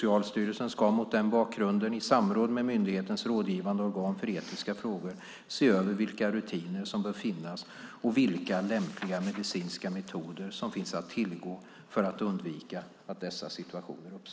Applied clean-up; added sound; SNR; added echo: none; none; none; none.